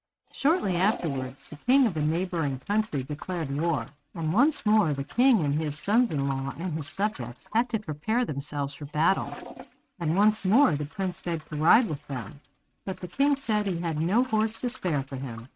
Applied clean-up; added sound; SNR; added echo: neural mask model RNNoise.